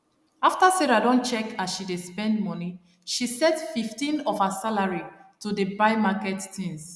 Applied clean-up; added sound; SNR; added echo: none; none; none; none.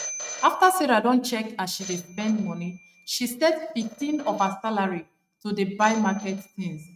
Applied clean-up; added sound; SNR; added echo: neural mask model RNNoise.